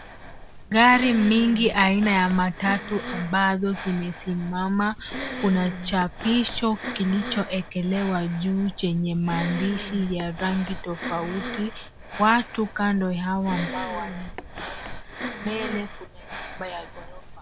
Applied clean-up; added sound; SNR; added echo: none; Breathing; 10 dB; none.